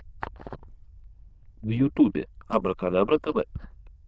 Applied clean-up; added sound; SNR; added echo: neural diffusion model UNIVERSE++.